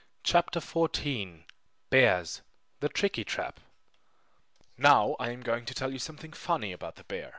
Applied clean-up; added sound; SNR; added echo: none; none; none; none.